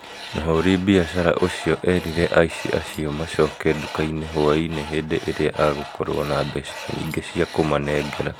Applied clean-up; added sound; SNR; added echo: none; Tools; 14 dB; none.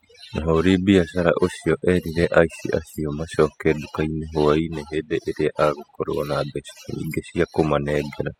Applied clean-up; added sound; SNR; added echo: classical method spectral subtraction.